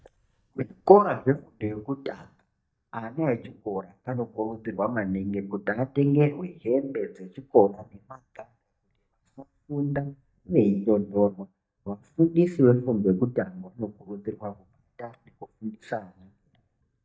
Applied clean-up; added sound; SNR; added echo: neural mask model DeepFilterNet 3.